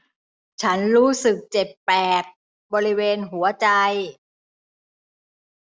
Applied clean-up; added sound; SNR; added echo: none; none; none; none.